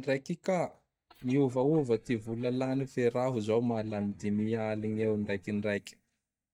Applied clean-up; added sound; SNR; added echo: neural mask model DeepFilterNet 3.